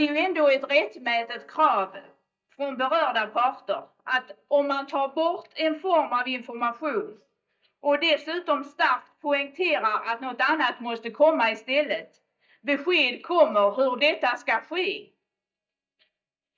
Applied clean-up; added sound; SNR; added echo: neural mask model DeepFilterNet 3.